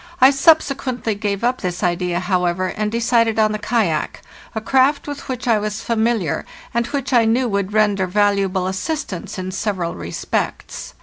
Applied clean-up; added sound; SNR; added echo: none; none; none; none.